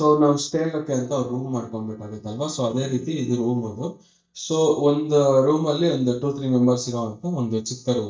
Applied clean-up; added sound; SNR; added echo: neural mask model DeepFilterNet 3.